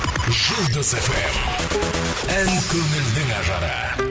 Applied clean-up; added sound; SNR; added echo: none; Bowed string instrument + Engine; 13 dB; none.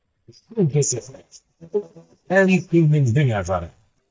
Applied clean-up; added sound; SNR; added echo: neural mask model DeepFilterNet 3.